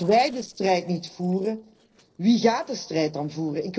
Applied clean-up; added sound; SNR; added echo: neural separator model SepFormer DNS4.